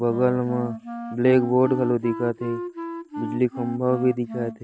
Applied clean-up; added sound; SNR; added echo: none; Wind instrument, woodwind instrument; 10 dB; none.